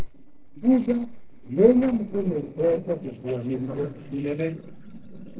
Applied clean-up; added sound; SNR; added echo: neural separator model SepFormer DNS4.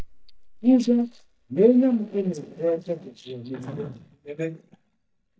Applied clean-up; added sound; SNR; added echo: neural mask model DeepFilterNet 3.